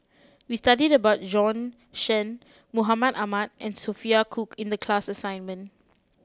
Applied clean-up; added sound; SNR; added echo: none; none; none; none.